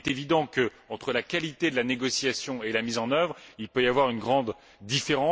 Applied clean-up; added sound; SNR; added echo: none; none; none; none.